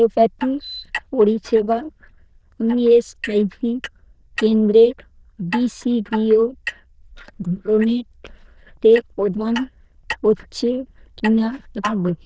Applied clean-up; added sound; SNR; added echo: neural diffusion model UNIVERSE++.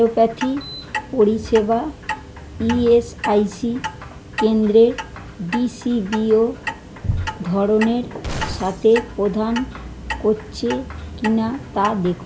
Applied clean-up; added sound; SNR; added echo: none; Clock + Glass; 11 dB; none.